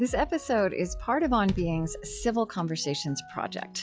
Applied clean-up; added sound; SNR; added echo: classical method log-MMSE.